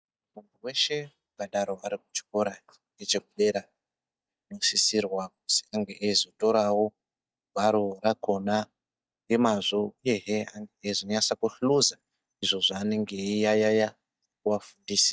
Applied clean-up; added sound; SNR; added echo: neural mask model DeepFilterNet 3.